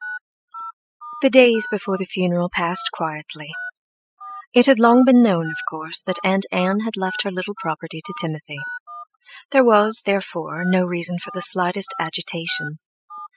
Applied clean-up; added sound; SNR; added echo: classical method spectral subtraction.